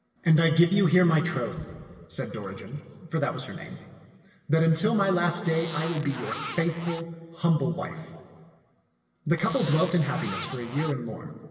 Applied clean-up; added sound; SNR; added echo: none; Zipper (clothing); 12 dB; reverberation time 1.9 s.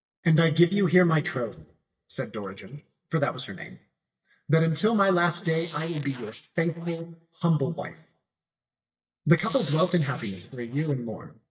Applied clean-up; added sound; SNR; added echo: neural mask model DeepFilterNet 3.